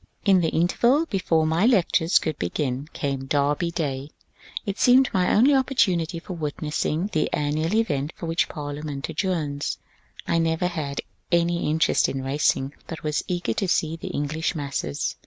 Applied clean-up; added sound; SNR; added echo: none; none; none; none.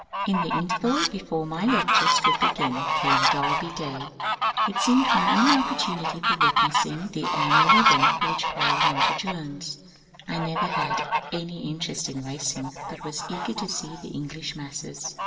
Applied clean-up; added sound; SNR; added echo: none; Fowl; -4 dB; reverberation time 2.7 s.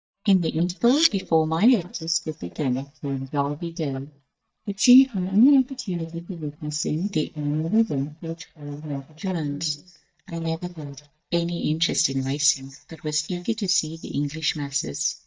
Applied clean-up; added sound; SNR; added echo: neural mask model DeepFilterNet 3.